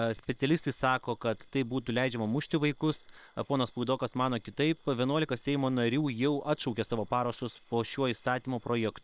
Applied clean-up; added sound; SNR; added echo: neural separator model SepFormer WHAM!.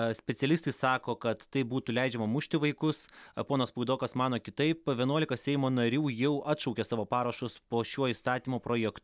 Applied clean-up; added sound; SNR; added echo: none; none; none; none.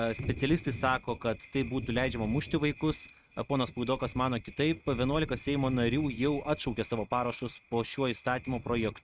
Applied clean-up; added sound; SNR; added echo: neural mask model RNNoise.